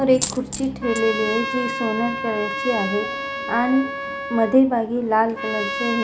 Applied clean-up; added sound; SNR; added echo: none; Trumpet + Coin (dropping); 6 dB; none.